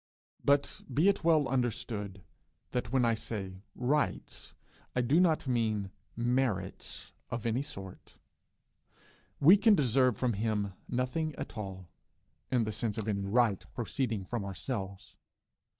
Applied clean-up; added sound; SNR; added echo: neural mask model DeepFilterNet 3.